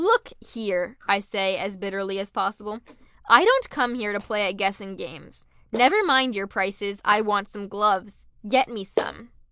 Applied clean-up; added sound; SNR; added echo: neural mask model Resemble Enhance denoiser.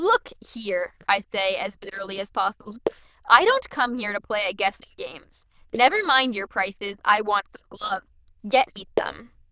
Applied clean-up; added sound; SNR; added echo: neural diffusion model UNIVERSE++.